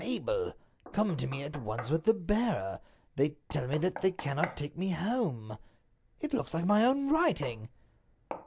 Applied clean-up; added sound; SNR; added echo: none; Knock; 16 dB; none.